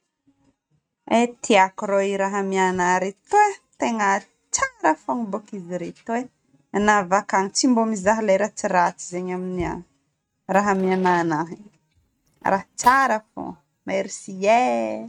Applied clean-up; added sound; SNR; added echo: neural mask model RNNoise.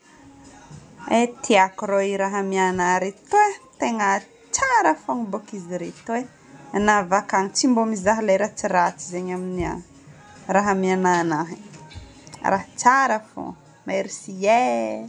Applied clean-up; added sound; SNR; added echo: none; none; none; none.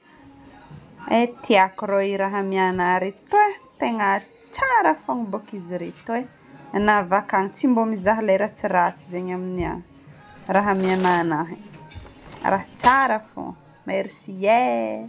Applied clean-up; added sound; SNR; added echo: none; Cutlery, silverware; 13 dB; none.